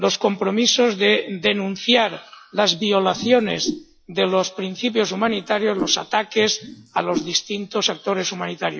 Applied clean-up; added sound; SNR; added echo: classical method log-MMSE.